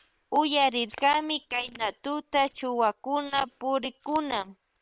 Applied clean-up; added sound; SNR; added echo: neural separator model SepFormer WHAM!.